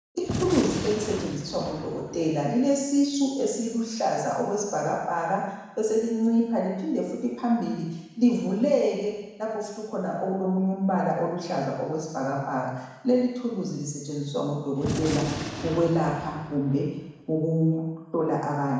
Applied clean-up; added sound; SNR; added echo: none; Gunshot, gunfire; 8 dB; reverberation time 1.1 s.